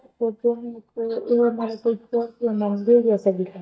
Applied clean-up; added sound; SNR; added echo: neural mask model DeepFilterNet 3.